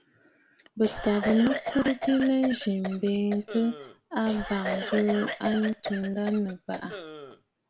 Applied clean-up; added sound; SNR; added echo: none; Cough; 8 dB; none.